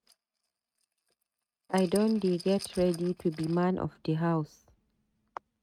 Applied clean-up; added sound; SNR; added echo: neural mask model RNNoise.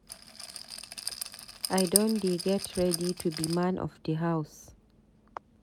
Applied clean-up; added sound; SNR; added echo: none; Rattle; 5 dB; none.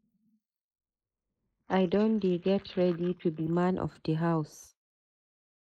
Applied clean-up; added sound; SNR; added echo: neural mask model Resemble Enhance denoiser.